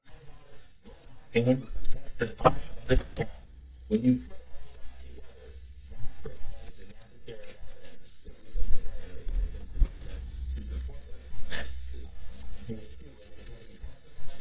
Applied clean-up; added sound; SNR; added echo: neural mask model DeepFilterNet 3.